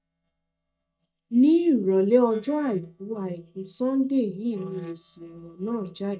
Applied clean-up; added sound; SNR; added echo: neural mask model DeepFilterNet 3.